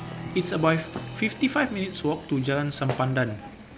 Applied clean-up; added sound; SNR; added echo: none; Applause + Walk, footsteps; 11 dB; none.